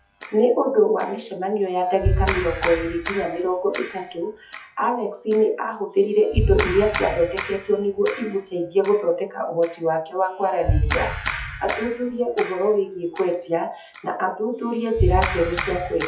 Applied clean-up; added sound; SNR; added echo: classical method WPE with log-MMSE.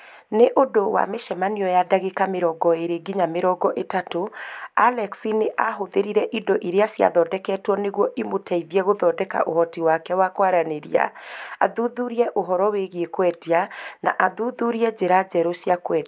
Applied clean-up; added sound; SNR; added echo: none; none; none; none.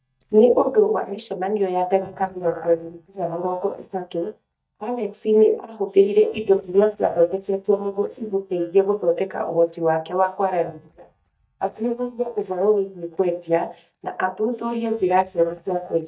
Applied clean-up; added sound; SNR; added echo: neural mask model DeepFilterNet 3.